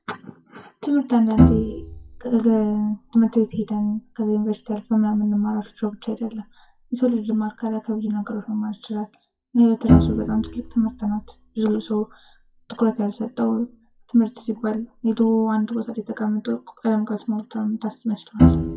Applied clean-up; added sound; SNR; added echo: classical method WPE with log-MMSE.